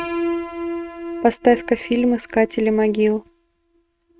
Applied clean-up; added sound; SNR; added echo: neural mask model RNNoise.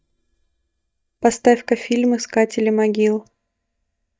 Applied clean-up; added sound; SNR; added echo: neural mask model DeepFilterNet 3.